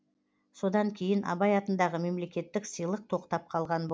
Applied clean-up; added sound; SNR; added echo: none; none; none; none.